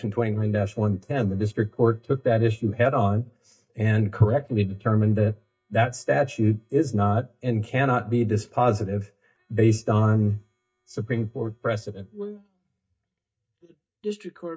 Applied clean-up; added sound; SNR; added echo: neural mask model DeepFilterNet 3.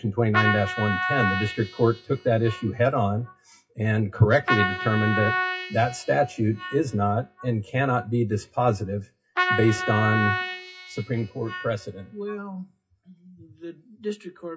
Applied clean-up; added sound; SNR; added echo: classical method WPE with log-MMSE.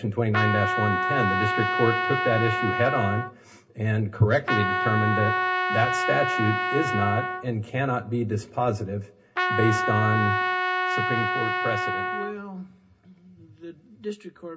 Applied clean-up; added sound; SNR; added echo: none; Trumpet; -1 dB; reverberation time 0.4 s.